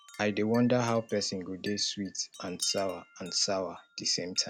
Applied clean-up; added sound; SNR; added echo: none; Wind chime; 18 dB; none.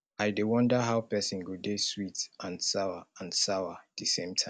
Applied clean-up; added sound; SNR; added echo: none; none; none; none.